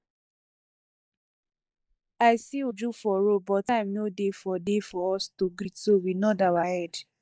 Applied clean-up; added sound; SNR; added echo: neural mask model DeepFilterNet 3.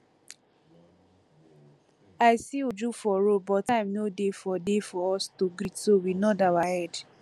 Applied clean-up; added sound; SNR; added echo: none; none; none; none.